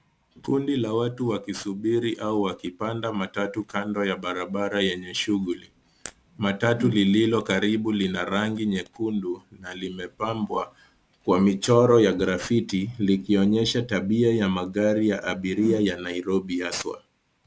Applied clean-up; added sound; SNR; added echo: none; Whoosh, swoosh, swish; 13 dB; none.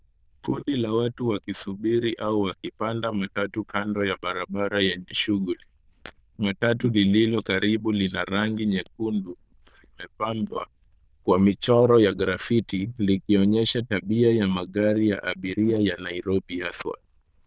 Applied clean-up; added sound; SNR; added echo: neural diffusion model UNIVERSE++.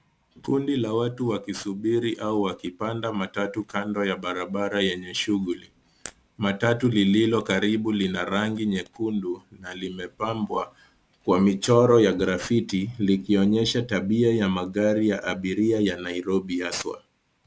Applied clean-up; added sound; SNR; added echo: none; none; none; none.